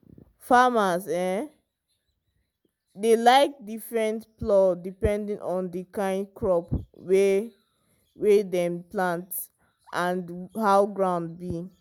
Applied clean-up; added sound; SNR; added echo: none; none; none; none.